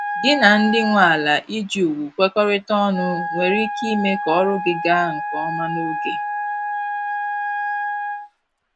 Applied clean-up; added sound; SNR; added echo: none; Wind instrument, woodwind instrument; 5 dB; none.